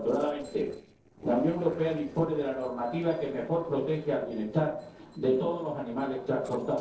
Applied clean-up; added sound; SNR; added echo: neural separator model SepFormer DNS4.